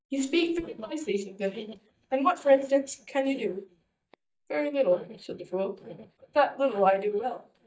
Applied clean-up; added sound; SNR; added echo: neural mask model DeepFilterNet 3.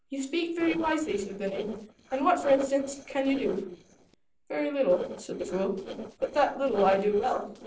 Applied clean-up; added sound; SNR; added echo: neural separator model SepFormer DNS4.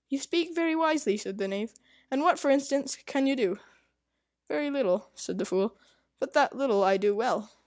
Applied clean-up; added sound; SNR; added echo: none; none; none; none.